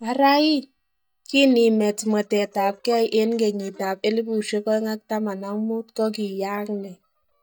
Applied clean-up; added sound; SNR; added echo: neural mask model DeepFilterNet 3.